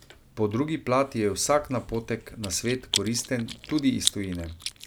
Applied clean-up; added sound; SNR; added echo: none; Chewing, mastication; 9 dB; none.